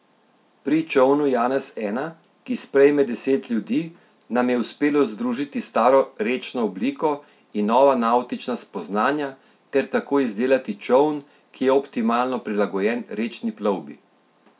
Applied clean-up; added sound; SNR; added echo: none; none; none; none.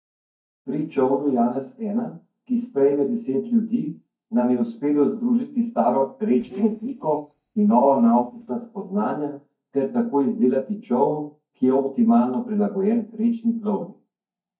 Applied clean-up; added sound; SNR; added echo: neural mask model DeepFilterNet 3.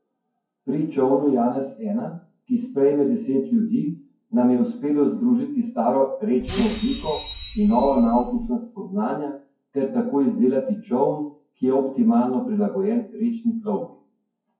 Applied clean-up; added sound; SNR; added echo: classical method WPE with log-MMSE.